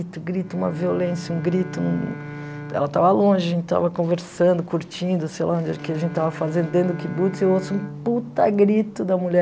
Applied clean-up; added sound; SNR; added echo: none; Bowed string instrument; 15 dB; none.